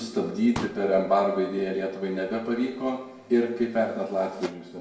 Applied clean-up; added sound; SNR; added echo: none; Explosion; 12 dB; reverberation time 0.2 s.